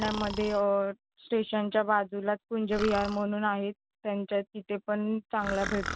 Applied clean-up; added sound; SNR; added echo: none; Breathing; 12 dB; none.